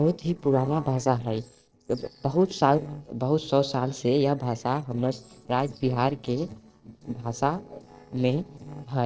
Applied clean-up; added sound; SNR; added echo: neural separator model SepFormer DNS4.